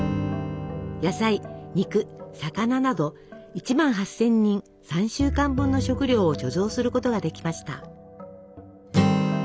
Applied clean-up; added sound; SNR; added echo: none; Acoustic guitar; 7 dB; none.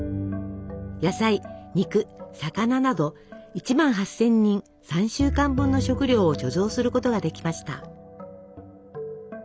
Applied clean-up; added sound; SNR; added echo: none; none; none; none.